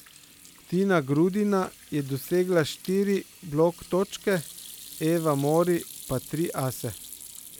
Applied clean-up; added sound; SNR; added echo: none; Sink (filling or washing) / Hands; 18 dB; none.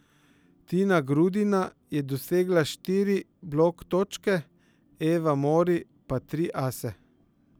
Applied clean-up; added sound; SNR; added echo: none; none; none; none.